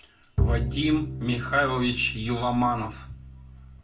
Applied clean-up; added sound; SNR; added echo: none; Bowed string instrument; 4 dB; reverberation time 0.3 s.